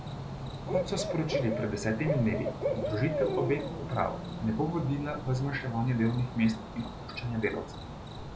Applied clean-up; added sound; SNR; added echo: none; Cricket / Bird; 4 dB; none.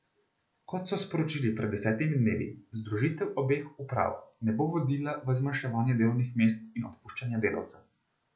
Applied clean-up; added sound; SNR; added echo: none; none; none; none.